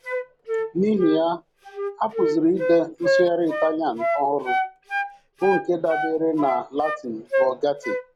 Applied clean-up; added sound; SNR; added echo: none; Wind instrument, woodwind instrument; 3 dB; none.